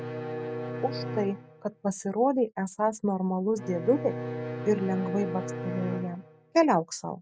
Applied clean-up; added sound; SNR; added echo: none; Bowed string instrument; 8 dB; none.